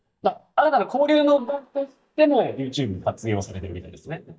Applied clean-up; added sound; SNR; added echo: neural mask model DeepFilterNet 3.